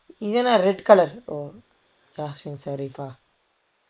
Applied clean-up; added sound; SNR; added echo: neural mask model Resemble Enhance denoiser.